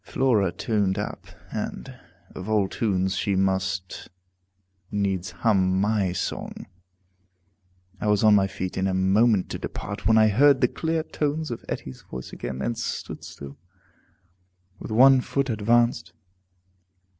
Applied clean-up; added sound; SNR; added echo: none; none; none; none.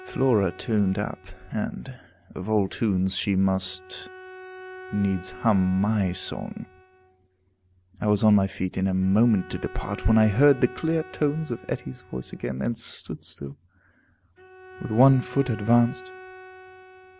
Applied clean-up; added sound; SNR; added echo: none; Bowed string instrument; 20 dB; none.